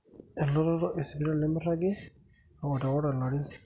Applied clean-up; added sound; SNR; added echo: none; none; none; none.